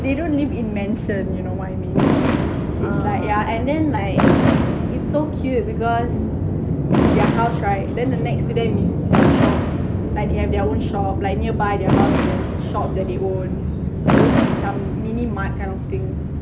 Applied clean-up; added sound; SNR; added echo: none; Fireworks; 2 dB; none.